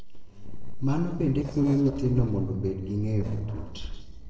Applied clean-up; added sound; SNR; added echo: neural separator model SepFormer DNS4.